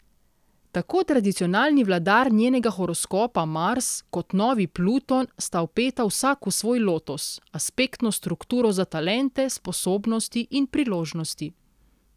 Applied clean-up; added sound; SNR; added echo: none; none; none; none.